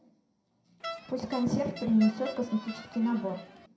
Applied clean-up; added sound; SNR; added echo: none; Crowd; 13 dB; reverberation time 0.5 s.